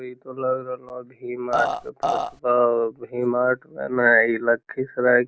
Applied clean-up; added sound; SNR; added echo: none; Burping, eructation; 2 dB; none.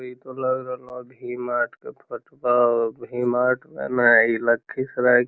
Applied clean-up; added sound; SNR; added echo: none; none; none; none.